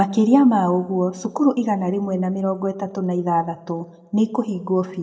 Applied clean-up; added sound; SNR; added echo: none; none; none; reverberation time 0.9 s.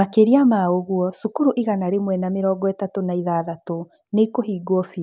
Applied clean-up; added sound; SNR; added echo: none; none; none; none.